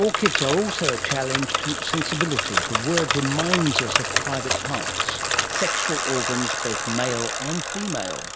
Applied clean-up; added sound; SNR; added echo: none; Bicycle; -1 dB; none.